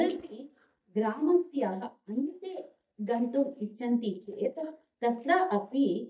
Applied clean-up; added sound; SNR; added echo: neural mask model DeepFilterNet 3.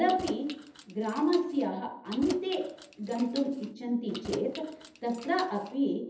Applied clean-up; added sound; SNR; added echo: none; Keys jangling; 16 dB; reverberation time 0.7 s.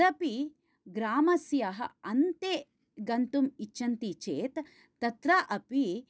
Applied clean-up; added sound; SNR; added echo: none; none; none; none.